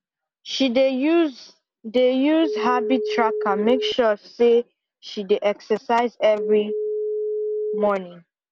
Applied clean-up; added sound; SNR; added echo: none; Telephone; 7 dB; none.